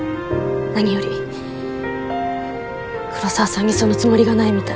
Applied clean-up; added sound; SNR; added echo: none; none; none; none.